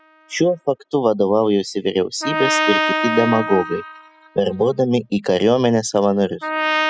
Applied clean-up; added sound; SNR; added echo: classical method spectral subtraction.